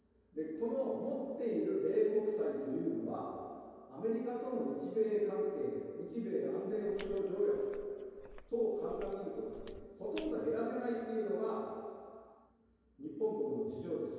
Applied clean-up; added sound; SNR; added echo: none; Walk, footsteps; 17 dB; reverberation time 2.2 s.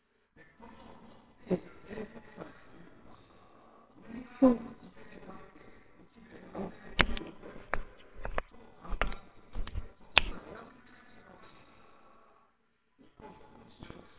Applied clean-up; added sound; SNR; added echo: neural separator model SepFormer WHAMR!.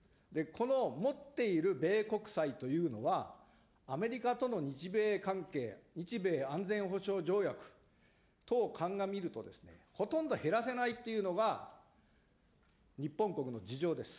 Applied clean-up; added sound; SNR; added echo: none; none; none; none.